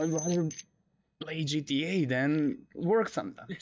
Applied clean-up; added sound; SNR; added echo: neural mask model DeepFilterNet 3.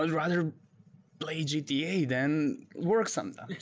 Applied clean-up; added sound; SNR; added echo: none; none; none; none.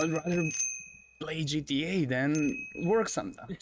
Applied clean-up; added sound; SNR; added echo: neural mask model RNNoise.